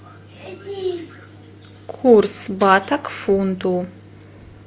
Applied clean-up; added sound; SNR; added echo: none; none; none; none.